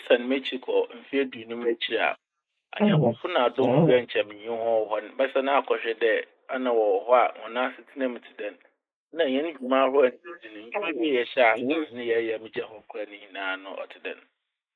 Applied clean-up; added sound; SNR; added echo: neural mask model Resemble Enhance denoiser.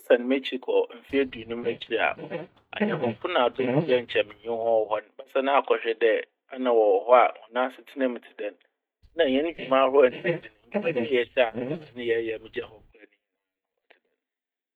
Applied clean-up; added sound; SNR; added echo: neural mask model DeepFilterNet 3.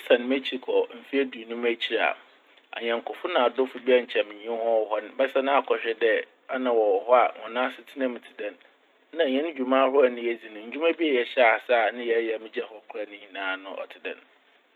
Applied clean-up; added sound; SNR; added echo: none; none; none; none.